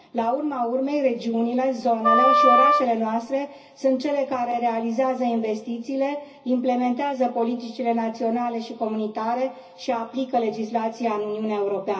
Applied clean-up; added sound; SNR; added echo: none; Wind instrument, woodwind instrument; -5 dB; reverberation time 0.4 s.